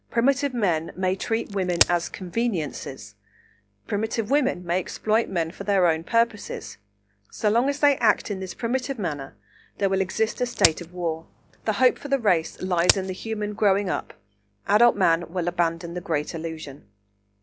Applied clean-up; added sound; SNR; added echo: none; Crack; 7 dB; none.